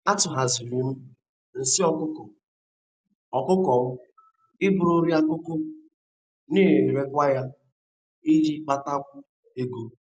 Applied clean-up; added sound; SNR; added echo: none; none; none; none.